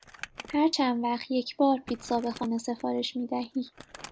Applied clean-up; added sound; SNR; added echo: none; Crumpling, crinkling; 20 dB; none.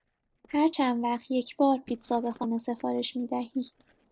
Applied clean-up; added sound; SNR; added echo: neural separator model SepFormer DNS4.